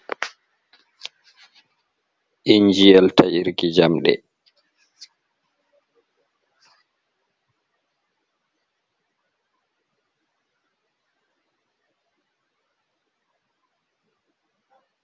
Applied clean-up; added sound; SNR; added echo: none; none; none; none.